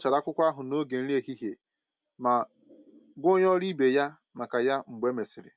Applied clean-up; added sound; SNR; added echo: none; none; none; none.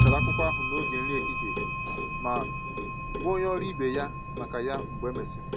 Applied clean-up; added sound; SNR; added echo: none; Clock; -4 dB; none.